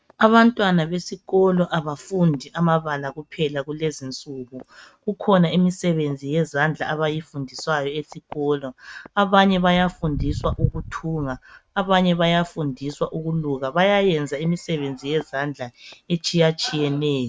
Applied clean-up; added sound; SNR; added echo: neural mask model RNNoise.